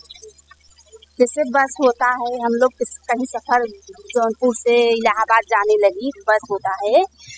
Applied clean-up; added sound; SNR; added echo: classical method spectral subtraction.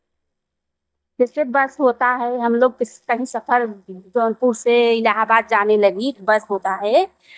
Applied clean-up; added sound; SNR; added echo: neural mask model DeepFilterNet 3.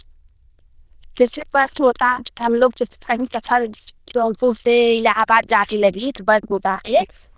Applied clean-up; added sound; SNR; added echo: neural diffusion model UNIVERSE++.